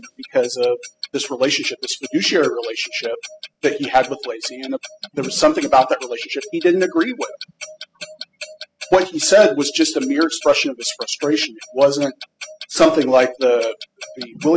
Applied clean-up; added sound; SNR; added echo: classical method spectral subtraction.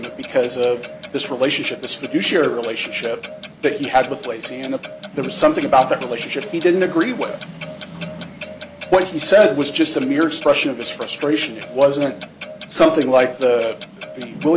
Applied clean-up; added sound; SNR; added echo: none; Clock; 14 dB; none.